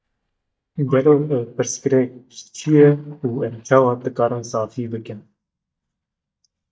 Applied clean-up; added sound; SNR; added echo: neural mask model DeepFilterNet 3.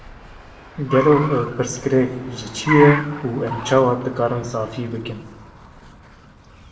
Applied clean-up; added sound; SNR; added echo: none; Car; 9 dB; reverberation time 0.7 s.